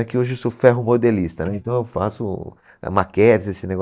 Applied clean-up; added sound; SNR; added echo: neural mask model DeepFilterNet 3.